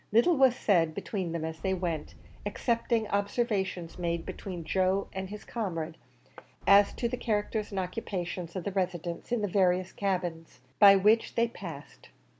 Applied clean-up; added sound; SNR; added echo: none; Boom; 18 dB; none.